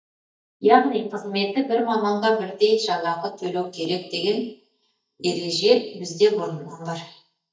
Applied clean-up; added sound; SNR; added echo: neural mask model DeepFilterNet 3.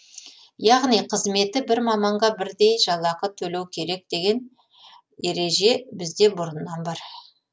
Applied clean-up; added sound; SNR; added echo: none; none; none; none.